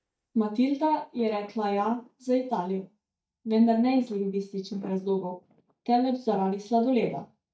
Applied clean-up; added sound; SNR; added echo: neural mask model DeepFilterNet 3.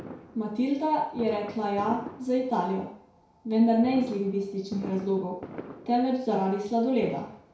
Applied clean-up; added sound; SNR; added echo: none; Fireworks; 17 dB; reverberation time 0.6 s.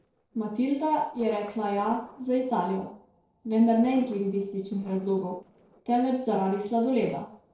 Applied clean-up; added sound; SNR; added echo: neural separator model SepFormer DNS4.